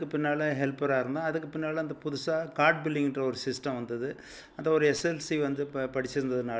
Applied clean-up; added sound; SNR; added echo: none; none; none; none.